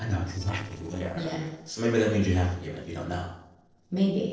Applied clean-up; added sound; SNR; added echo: neural separator model SepFormer DNS4.